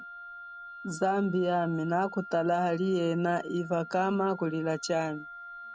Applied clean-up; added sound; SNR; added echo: none; Wind instrument, woodwind instrument; 15 dB; none.